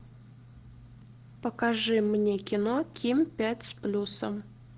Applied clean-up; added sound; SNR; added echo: none; none; none; none.